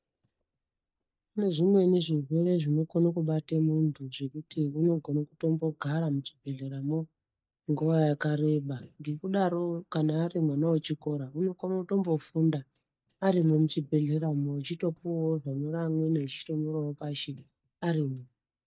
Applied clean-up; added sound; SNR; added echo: neural mask model DeepFilterNet 3.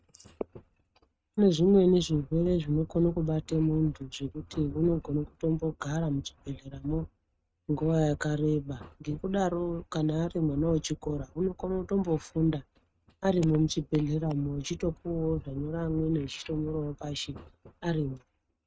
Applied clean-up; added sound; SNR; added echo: neural mask model RNNoise.